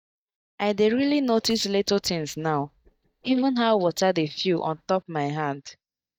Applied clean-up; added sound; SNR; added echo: neural mask model DeepFilterNet 3.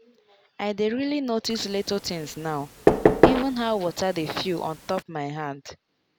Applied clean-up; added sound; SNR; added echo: none; Knock / Wood; -3 dB; none.